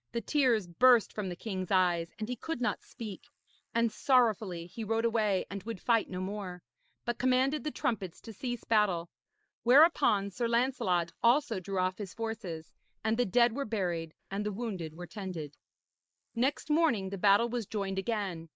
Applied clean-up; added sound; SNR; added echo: neural mask model Resemble Enhance denoiser.